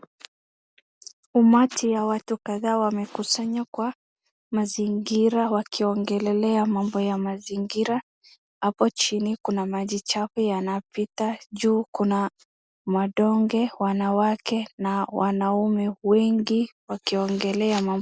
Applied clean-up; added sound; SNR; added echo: none; none; none; none.